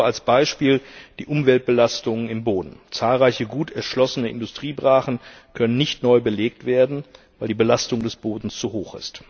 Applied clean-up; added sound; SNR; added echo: none; none; none; none.